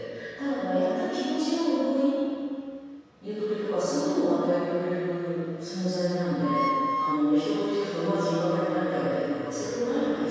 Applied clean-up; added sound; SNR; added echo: none; Wind instrument, woodwind instrument; 3 dB; reverberation time 2.2 s.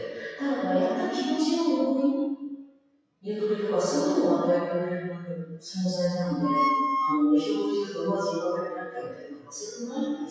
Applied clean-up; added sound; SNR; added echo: classical method WPE with log-MMSE.